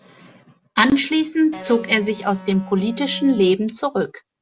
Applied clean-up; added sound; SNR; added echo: none; Electric guitar; 15 dB; none.